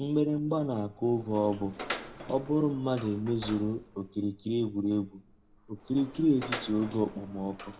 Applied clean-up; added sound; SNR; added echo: none; Door; 14 dB; reverberation time 0.4 s.